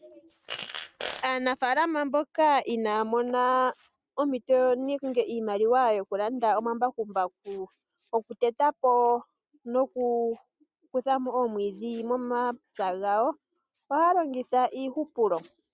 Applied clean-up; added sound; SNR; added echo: neural mask model RNNoise.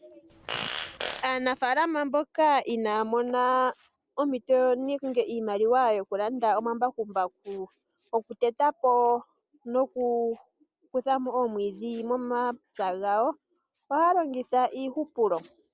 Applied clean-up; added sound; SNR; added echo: none; Fart; 9 dB; none.